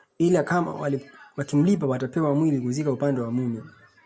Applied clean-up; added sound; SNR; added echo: none; none; none; none.